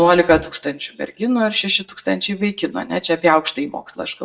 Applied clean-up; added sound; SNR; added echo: neural mask model DeepFilterNet 3.